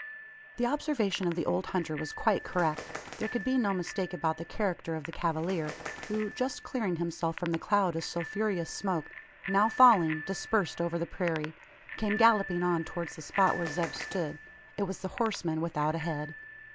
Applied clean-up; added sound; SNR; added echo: none; Bicycle bell + Bird; 13 dB; none.